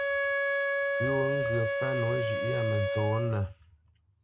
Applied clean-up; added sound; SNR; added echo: none; Wind instrument, woodwind instrument; -3 dB; none.